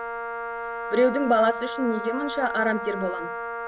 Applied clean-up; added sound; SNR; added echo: none; Wind instrument, woodwind instrument; 6 dB; none.